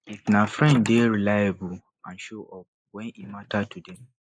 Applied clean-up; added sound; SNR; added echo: neural mask model Resemble Enhance denoiser.